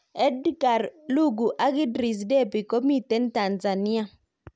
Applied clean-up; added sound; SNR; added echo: none; none; none; none.